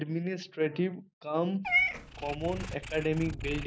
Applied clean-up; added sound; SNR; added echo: none; Meow / Purr; 3 dB; none.